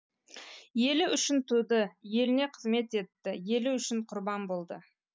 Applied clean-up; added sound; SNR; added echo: none; none; none; none.